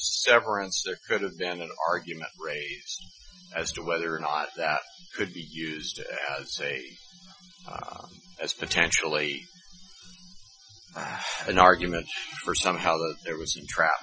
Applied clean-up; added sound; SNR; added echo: classical method Wiener filter.